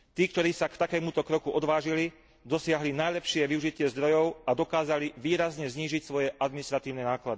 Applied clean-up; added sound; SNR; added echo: none; none; none; none.